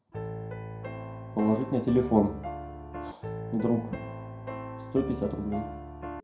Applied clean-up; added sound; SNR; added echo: none; Piano; 7 dB; reverberation time 0.4 s.